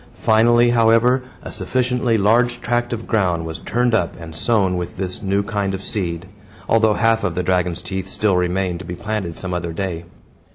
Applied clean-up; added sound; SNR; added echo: none; none; none; none.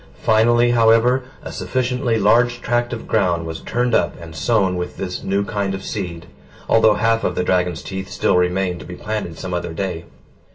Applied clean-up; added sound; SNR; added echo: none; none; none; reverberation time 0.2 s.